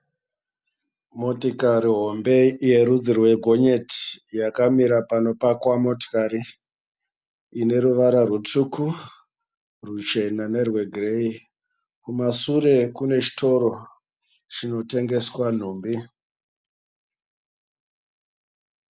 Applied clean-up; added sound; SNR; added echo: none; none; none; none.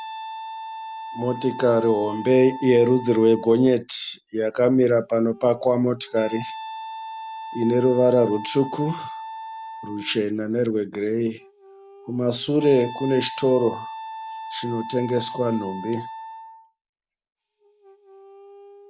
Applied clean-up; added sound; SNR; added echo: none; Wind instrument, woodwind instrument; 14 dB; none.